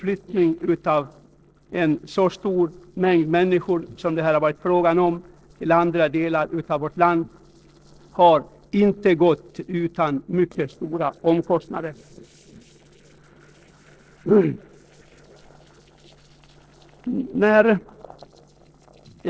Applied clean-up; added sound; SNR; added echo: neural separator model SepFormer DNS4.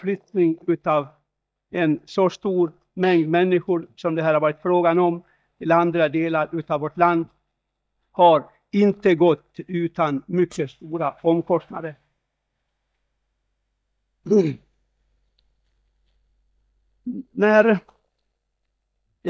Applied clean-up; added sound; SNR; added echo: neural mask model DeepFilterNet 3.